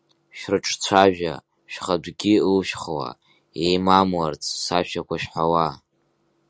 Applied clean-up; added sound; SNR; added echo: none; none; none; none.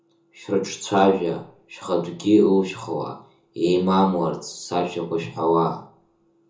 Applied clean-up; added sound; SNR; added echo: none; none; none; reverberation time 0.7 s.